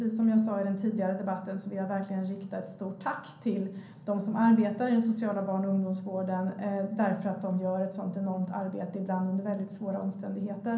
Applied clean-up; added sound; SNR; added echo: none; none; none; reverberation time 0.6 s.